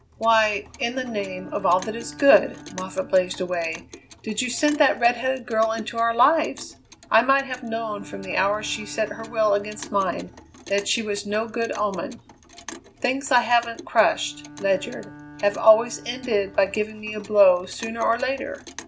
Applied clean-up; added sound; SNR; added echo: none; Bowed string instrument + Clock; 19 dB; none.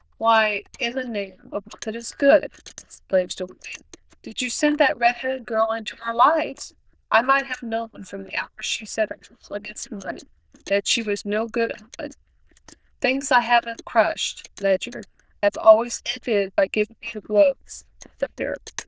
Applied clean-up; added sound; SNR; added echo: neural diffusion model UNIVERSE++.